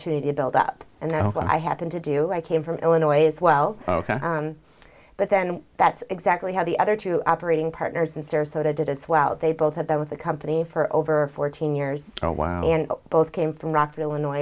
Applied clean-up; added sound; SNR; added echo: none; none; none; none.